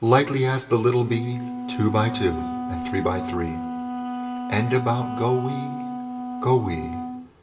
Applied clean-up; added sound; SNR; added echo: none; Wind instrument, woodwind instrument; 6 dB; reverberation time 0.9 s.